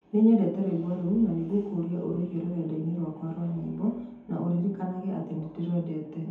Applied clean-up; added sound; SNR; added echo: none; none; none; reverberation time 0.6 s.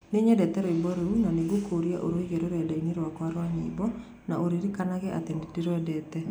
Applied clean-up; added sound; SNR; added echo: none; none; none; none.